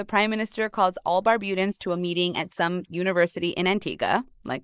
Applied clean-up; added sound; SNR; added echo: neural mask model Resemble Enhance denoiser.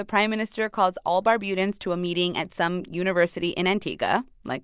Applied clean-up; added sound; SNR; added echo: none; none; none; none.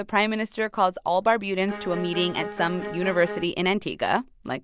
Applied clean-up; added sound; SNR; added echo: none; Bowed string instrument; 9 dB; none.